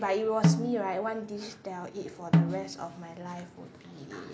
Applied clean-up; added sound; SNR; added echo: none; Snare drum; -3 dB; none.